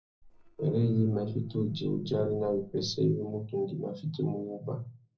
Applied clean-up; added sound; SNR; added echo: neural separator model SepFormer DNS4.